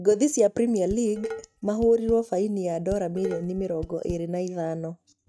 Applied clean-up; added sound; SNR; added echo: neural mask model RNNoise.